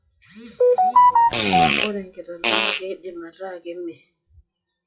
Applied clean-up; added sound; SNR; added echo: classical method WPE with log-MMSE.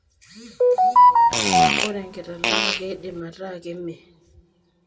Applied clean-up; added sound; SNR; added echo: none; Fart; 4 dB; reverberation time 1.3 s.